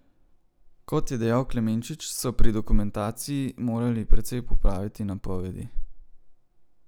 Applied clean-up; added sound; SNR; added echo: none; none; none; none.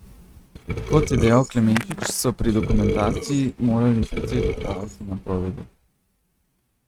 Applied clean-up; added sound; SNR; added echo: neural mask model RNNoise.